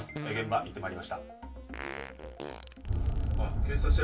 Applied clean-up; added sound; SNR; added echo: none; Fart; 14 dB; reverberation time 0.2 s.